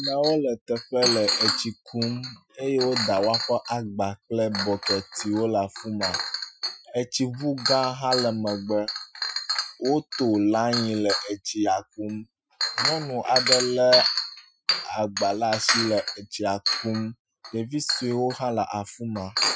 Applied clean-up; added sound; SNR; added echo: classical method Wiener filter.